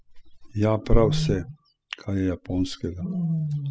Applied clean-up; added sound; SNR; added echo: classical method spectral subtraction.